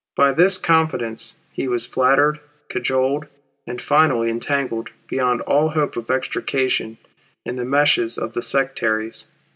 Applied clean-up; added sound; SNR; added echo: none; none; none; none.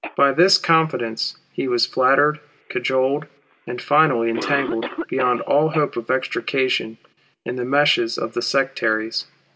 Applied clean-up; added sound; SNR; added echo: none; Cough; 16 dB; none.